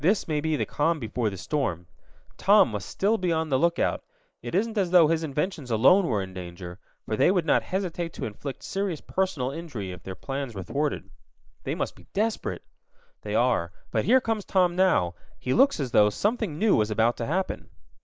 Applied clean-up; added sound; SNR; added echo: neural mask model Resemble Enhance denoiser.